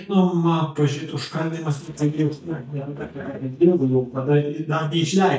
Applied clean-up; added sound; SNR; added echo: neural mask model DeepFilterNet 3.